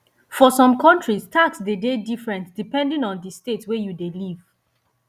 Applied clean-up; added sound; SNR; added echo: none; none; none; none.